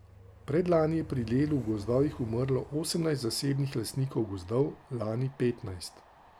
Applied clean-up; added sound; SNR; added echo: none; Train; 19 dB; none.